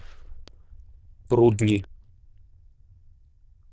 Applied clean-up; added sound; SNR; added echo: neural diffusion model UNIVERSE++.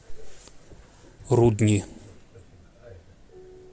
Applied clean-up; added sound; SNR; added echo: none; none; none; none.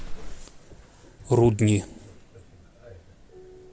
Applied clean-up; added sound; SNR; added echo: none; Explosion; 17 dB; none.